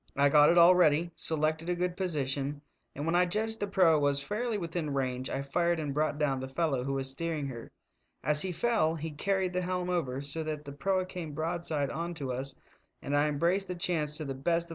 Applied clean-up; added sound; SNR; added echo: none; none; none; none.